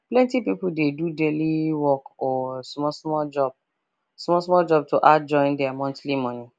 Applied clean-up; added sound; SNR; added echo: none; none; none; none.